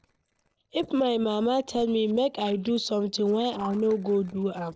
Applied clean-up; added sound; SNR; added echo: neural separator model SepFormer DNS4.